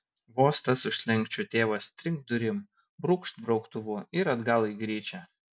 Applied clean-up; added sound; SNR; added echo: none; none; none; none.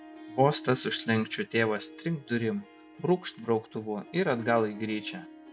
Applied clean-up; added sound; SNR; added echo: none; Harp; 17 dB; none.